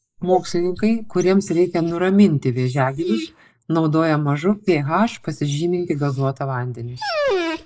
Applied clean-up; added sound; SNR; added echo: neural mask model Resemble Enhance denoiser.